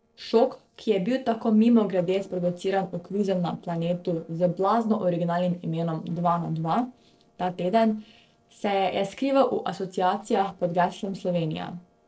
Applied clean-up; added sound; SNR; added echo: neural separator model SepFormer DNS4.